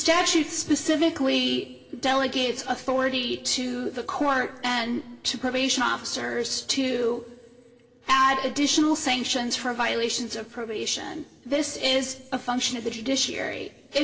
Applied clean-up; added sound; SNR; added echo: none; none; none; reverberation time 1.4 s.